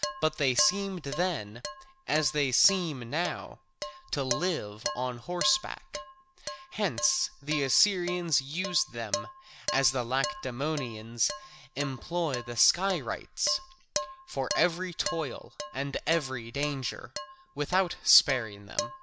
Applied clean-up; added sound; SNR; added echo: none; Dishes, pots, and pans; 9 dB; none.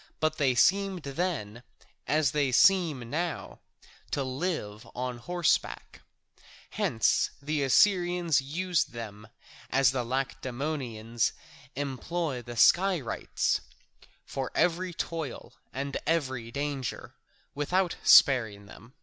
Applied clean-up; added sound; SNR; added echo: none; none; none; none.